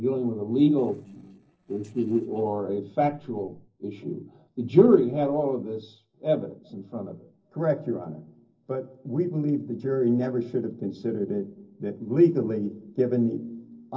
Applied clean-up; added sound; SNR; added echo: neural separator model SepFormer DNS4.